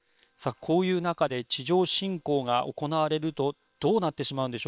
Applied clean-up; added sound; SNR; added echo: neural separator model SepFormer WHAM!.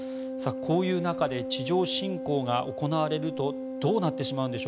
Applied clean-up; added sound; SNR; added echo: none; Organ; 6 dB; none.